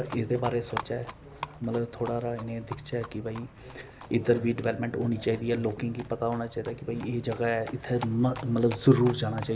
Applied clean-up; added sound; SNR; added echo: none; Livestock, farm animals, working animals; 15 dB; none.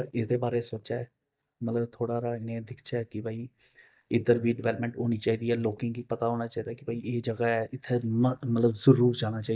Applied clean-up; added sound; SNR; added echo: neural mask model DeepFilterNet 3.